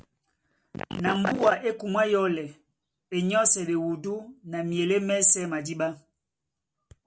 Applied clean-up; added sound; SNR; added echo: none; none; none; none.